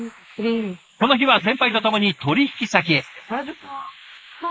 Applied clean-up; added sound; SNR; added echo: neural mask model Resemble Enhance denoiser.